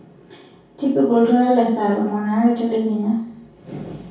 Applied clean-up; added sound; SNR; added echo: none; none; none; reverberation time 0.5 s.